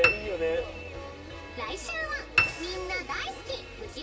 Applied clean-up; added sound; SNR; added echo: none; Piano; -1 dB; reverberation time 2.6 s.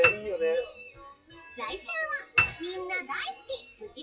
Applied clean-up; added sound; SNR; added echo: classical method WPE with log-MMSE.